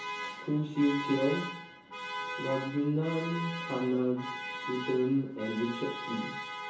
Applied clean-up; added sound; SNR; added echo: none; Alarm; 7 dB; reverberation time 0.9 s.